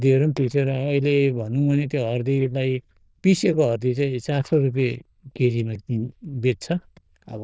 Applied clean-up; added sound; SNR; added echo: neural diffusion model UNIVERSE++.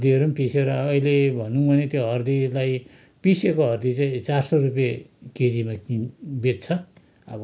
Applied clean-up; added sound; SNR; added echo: none; none; none; none.